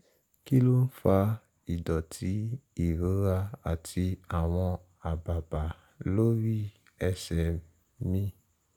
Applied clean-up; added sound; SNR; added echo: none; none; none; none.